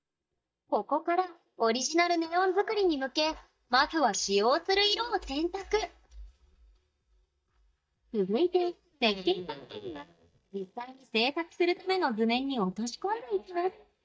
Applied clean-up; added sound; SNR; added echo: neural mask model DeepFilterNet 3.